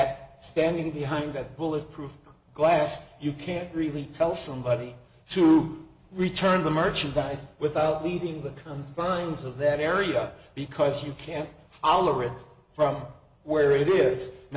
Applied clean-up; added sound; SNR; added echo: none; none; none; none.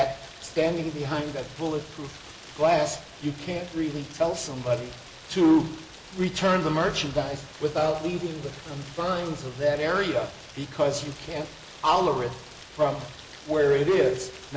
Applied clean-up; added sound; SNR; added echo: none; Rain; 18 dB; none.